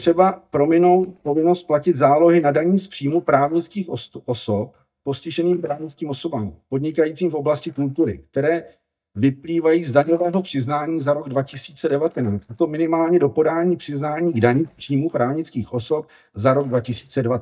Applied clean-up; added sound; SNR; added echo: neural mask model DeepFilterNet 3.